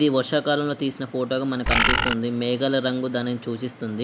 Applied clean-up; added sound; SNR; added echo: none; Bird; -4 dB; none.